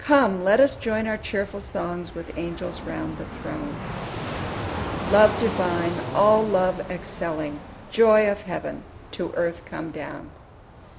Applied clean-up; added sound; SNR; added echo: none; Fixed-wing aircraft, airplane; 9 dB; none.